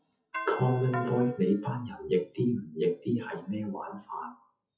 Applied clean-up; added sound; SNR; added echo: classical method WPE with log-MMSE.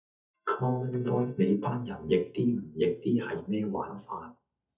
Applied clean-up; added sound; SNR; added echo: neural mask model DeepFilterNet 3.